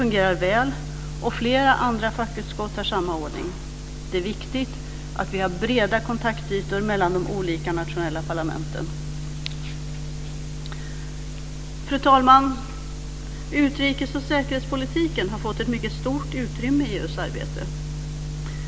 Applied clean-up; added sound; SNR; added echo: none; none; none; none.